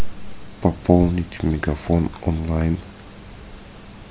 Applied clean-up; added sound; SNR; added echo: none; none; none; none.